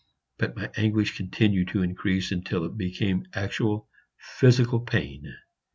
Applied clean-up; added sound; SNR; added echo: none; none; none; none.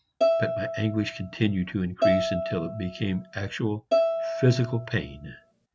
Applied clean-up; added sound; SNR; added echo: none; Bowed string instrument; 0 dB; none.